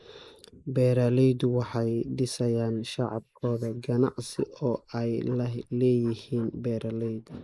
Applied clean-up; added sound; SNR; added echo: neural mask model Resemble Enhance denoiser.